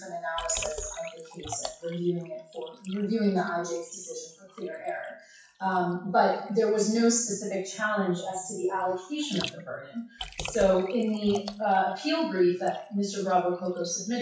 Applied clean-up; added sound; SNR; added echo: classical method WPE with log-MMSE.